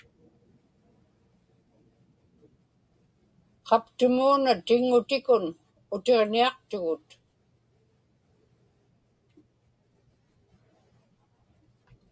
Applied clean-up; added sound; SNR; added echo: none; none; none; none.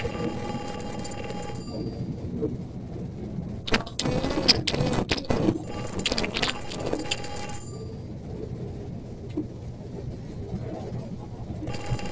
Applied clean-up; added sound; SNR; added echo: neural separator model SepFormer DNS4.